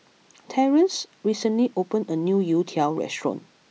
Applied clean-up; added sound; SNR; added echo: none; none; none; none.